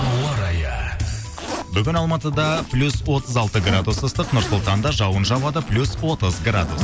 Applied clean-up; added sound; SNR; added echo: none; Zipper (clothing); 13 dB; none.